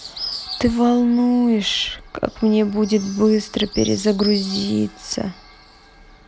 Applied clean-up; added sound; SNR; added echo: none; Bird; 15 dB; none.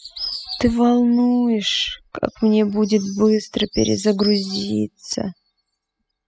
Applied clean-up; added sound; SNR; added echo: classical method spectral subtraction.